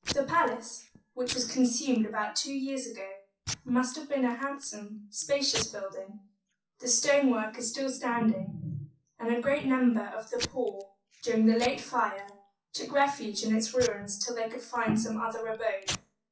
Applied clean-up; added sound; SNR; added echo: classical method WPE with log-MMSE.